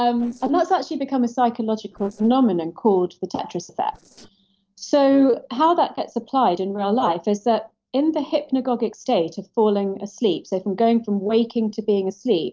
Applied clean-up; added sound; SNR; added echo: neural separator model SepFormer DNS4.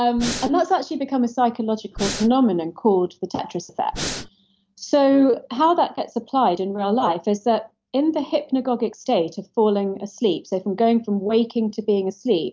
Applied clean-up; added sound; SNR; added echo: none; Breathing; 7 dB; none.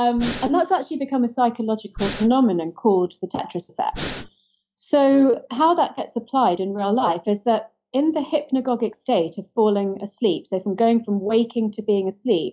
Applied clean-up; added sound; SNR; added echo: classical method log-MMSE.